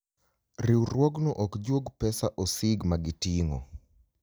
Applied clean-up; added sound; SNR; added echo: none; none; none; none.